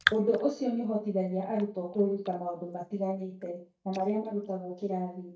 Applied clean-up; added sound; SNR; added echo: neural mask model DeepFilterNet 3.